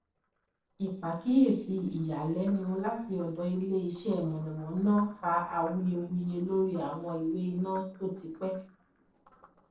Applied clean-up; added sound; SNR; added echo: neural separator model SepFormer DNS4.